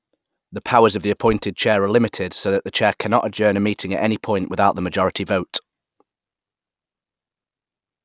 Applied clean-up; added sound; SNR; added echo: none; none; none; none.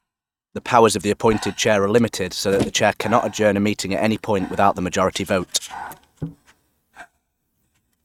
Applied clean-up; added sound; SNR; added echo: neural mask model RNNoise.